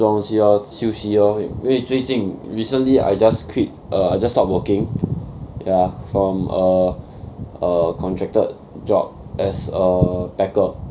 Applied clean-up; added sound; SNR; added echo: none; none; none; none.